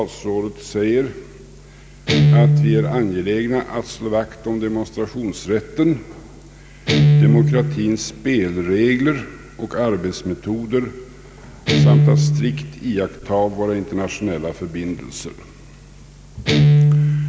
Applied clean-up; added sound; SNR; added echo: none; Guitar; -2 dB; none.